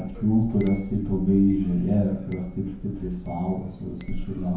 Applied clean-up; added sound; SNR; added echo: none; Chink, clink; 12 dB; reverberation time 0.9 s.